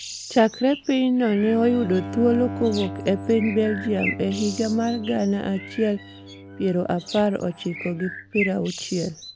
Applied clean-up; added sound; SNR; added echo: none; Bird + Bowed string instrument; 11 dB; none.